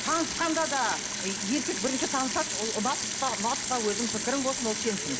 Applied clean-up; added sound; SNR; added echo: none; Sink (filling or washing) / Water tap, faucet; 2 dB; none.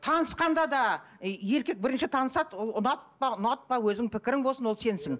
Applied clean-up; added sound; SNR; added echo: none; none; none; none.